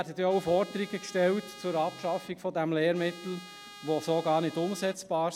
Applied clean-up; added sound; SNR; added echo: none; Trumpet; 19 dB; none.